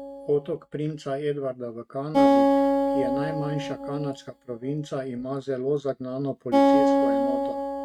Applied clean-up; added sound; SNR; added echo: neural mask model RNNoise.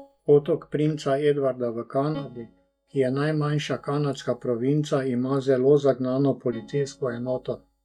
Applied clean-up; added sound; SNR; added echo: neural mask model DeepFilterNet 3.